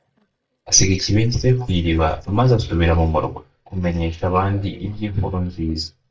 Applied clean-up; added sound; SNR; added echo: neural mask model DeepFilterNet 3.